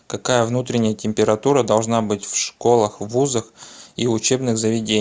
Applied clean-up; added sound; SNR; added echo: none; none; none; none.